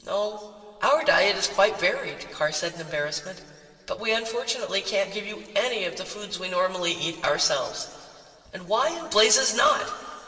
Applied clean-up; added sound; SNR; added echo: none; none; none; reverberation time 2.2 s.